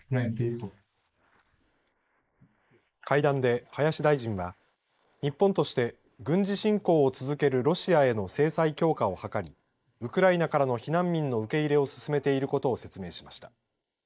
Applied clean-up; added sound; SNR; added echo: neural mask model Resemble Enhance denoiser.